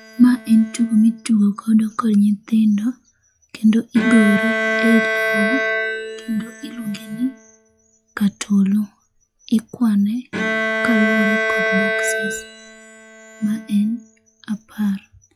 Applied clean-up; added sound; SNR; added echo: classical method log-MMSE.